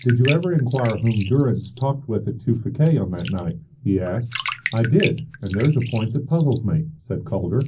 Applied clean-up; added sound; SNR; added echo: none; Bathtub (filling or washing); 15 dB; reverberation time 0.4 s.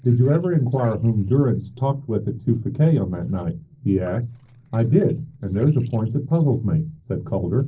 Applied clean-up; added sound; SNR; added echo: neural separator model SepFormer DNS4.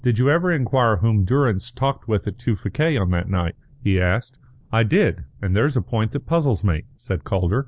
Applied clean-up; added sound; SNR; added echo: none; none; none; none.